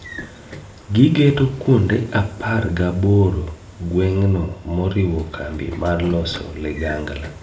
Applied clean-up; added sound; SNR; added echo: none; Sliding door / Train; 18 dB; reverberation time 0.4 s.